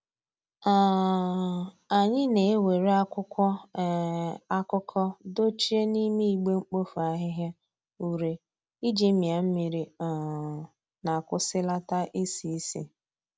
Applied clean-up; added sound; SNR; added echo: none; none; none; none.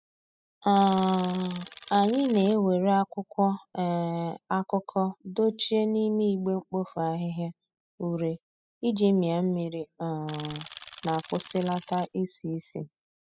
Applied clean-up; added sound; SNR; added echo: classical method spectral subtraction.